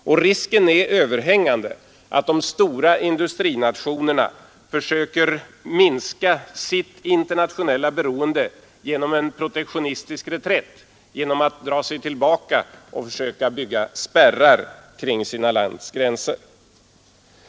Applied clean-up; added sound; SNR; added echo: none; none; none; none.